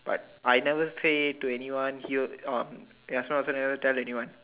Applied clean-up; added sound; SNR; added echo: none; none; none; none.